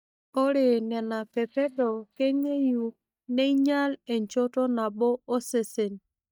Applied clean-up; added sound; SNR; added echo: neural mask model DeepFilterNet 3.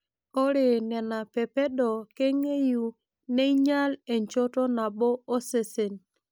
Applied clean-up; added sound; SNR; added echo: none; none; none; none.